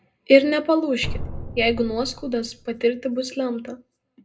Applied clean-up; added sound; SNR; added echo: none; Drum; 11 dB; reverberation time 0.2 s.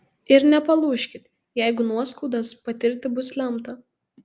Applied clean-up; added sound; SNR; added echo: none; none; none; none.